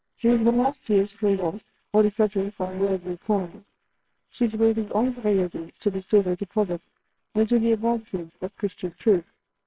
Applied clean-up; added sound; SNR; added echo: neural separator model SepFormer WHAMR!.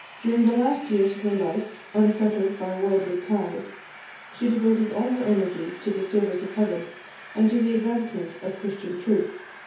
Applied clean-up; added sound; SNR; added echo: none; Train; 19 dB; reverberation time 0.6 s.